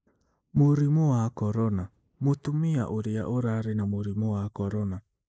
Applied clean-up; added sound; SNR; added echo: neural mask model Resemble Enhance denoiser.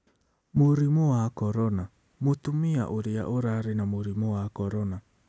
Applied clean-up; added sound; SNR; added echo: none; none; none; none.